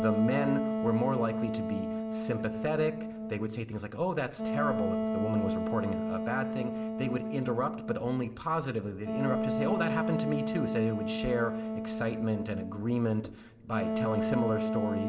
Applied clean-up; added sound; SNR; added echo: none; Wind instrument, woodwind instrument; 0 dB; reverberation time 1.6 s.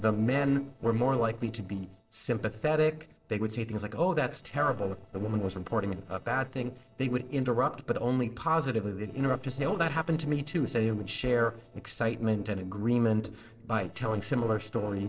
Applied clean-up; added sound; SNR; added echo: neural separator model SepFormer DNS4.